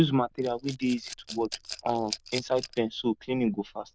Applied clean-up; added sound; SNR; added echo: neural diffusion model UNIVERSE++.